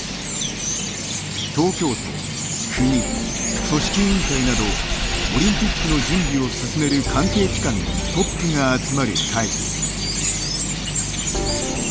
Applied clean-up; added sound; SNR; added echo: none; Chirp, tweet + Engine / Vehicle; 2 dB; none.